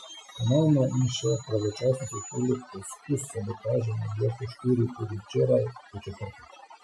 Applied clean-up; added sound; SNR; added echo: classical method Wiener filter.